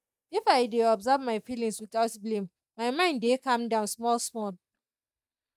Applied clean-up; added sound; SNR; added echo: neural mask model DeepFilterNet 3.